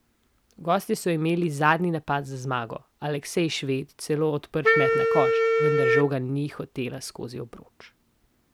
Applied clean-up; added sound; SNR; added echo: none; Wind instrument, woodwind instrument; -4 dB; none.